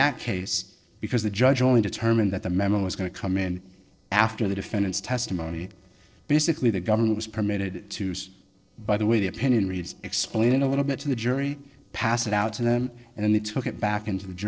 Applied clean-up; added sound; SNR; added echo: neural separator model SepFormer DNS4.